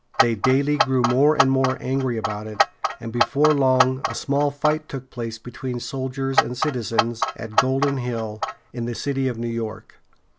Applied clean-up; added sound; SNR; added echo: none; Clock; 2 dB; none.